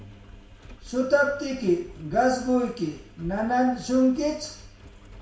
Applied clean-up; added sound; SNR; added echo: none; Engine; 20 dB; reverberation time 0.6 s.